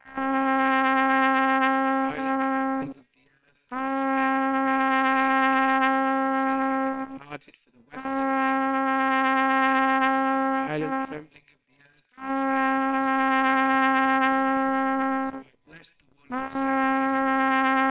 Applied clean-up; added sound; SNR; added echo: neural separator model SepFormer WHAMR!.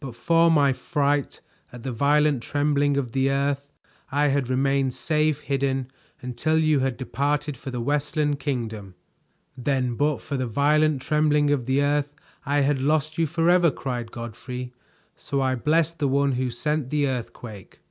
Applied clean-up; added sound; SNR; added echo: none; none; none; none.